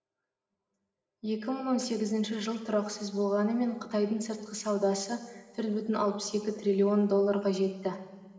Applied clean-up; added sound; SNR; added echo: none; none; none; reverberation time 2.6 s.